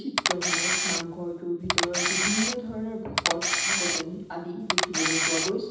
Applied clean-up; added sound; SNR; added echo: none; Camera; -4 dB; reverberation time 0.9 s.